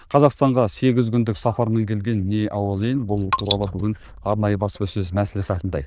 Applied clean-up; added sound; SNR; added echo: neural diffusion model UNIVERSE++.